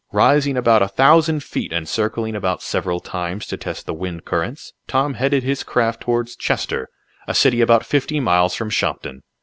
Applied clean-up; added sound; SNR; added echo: none; none; none; none.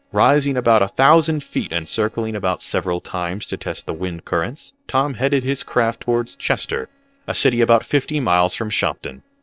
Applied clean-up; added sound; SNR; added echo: neural separator model SepFormer DNS4.